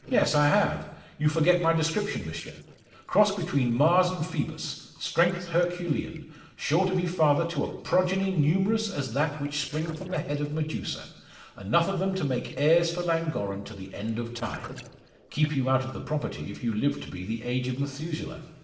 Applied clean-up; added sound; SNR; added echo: neural separator model SepFormer DNS4.